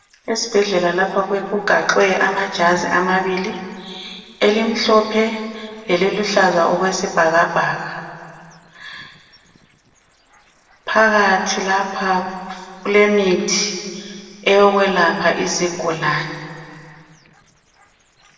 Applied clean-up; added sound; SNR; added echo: neural separator model SepFormer DNS4.